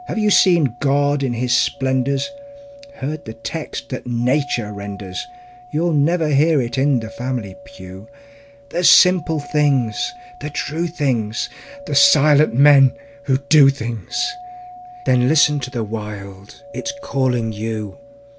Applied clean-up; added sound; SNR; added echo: none; Doorbell; 19 dB; none.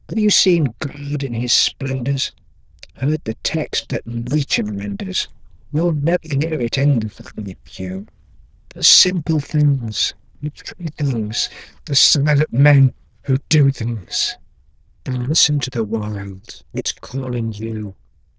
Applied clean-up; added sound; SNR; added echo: neural diffusion model UNIVERSE++.